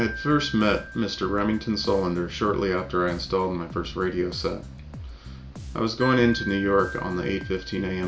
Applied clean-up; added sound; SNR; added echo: none; Wind chime + Bass guitar; 11 dB; none.